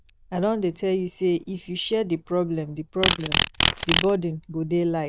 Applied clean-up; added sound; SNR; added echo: neural diffusion model UNIVERSE++.